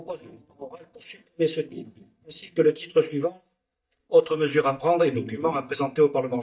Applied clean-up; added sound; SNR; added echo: neural mask model DeepFilterNet 3.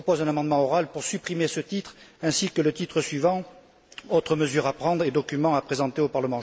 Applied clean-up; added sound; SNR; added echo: none; none; none; none.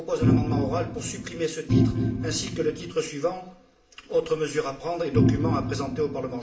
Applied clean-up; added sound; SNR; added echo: none; Organ; -4 dB; reverberation time 0.4 s.